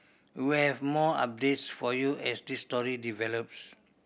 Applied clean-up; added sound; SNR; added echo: none; none; none; none.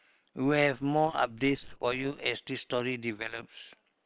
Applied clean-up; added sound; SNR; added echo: neural separator model SepFormer WHAM!.